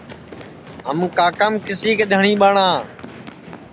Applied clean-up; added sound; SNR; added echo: none; Run; 17 dB; none.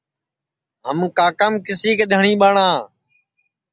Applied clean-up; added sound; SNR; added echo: none; none; none; none.